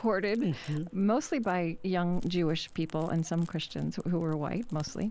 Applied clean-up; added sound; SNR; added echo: none; Crackle; 13 dB; none.